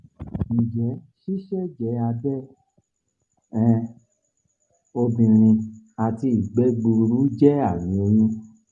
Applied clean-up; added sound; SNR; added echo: none; none; none; none.